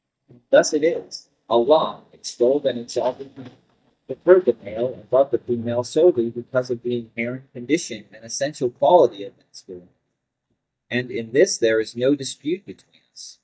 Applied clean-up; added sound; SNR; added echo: neural mask model DeepFilterNet 3.